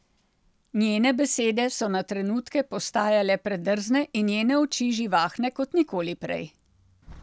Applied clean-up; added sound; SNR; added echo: none; none; none; none.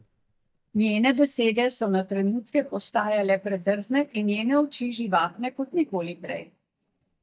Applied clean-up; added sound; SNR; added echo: neural mask model DeepFilterNet 3.